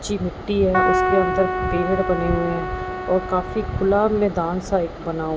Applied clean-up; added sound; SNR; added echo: none; Keyboard (musical); 3 dB; none.